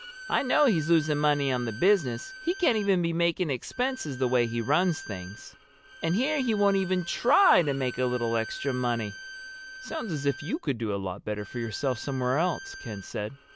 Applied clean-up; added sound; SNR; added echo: none; Bowed string instrument; 15 dB; none.